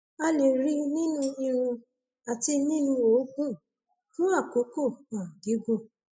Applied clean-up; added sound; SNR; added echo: classical method spectral subtraction.